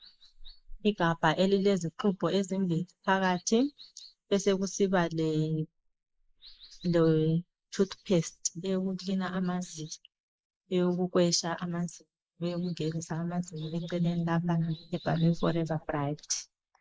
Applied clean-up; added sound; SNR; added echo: neural mask model Resemble Enhance denoiser.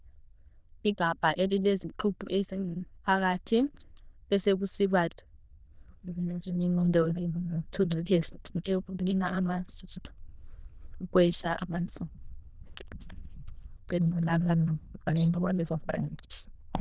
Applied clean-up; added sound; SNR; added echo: neural diffusion model UNIVERSE++.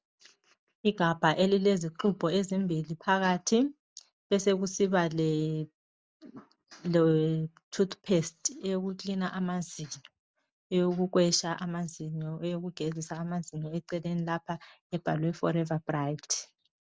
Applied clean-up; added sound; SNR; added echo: none; none; none; none.